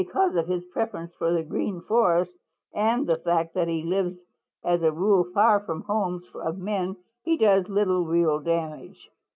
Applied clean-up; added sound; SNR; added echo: none; none; none; none.